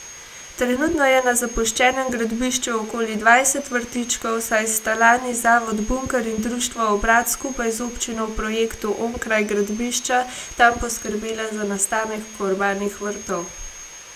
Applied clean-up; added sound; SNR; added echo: none; Sawing; 18 dB; none.